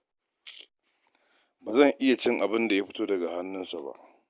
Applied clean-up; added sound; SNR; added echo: none; none; none; none.